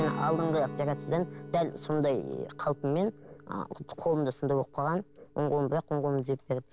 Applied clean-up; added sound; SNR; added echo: none; Guitar; 12 dB; none.